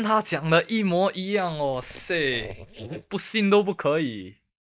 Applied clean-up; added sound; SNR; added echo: neural mask model DeepFilterNet 3.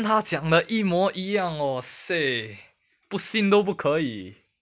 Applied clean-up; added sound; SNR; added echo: none; none; none; none.